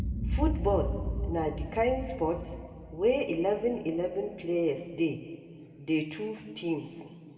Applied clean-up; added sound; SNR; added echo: none; Boom; 5 dB; reverberation time 1.9 s.